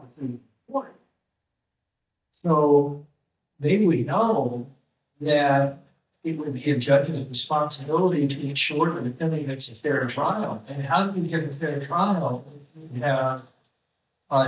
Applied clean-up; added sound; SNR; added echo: neural mask model DeepFilterNet 3.